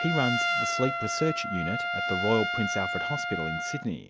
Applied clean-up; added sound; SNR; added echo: none; Trumpet; 0 dB; none.